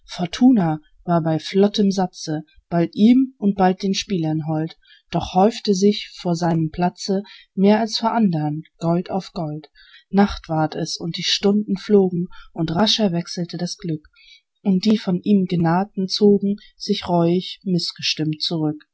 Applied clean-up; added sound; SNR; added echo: none; none; none; none.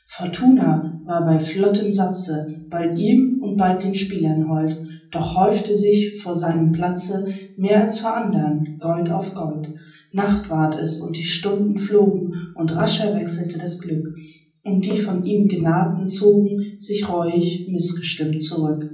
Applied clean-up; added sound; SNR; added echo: none; none; none; reverberation time 0.6 s.